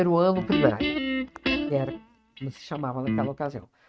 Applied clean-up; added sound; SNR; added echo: neural mask model RNNoise.